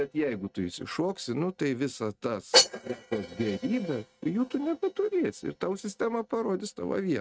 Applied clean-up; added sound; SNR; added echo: neural mask model RNNoise.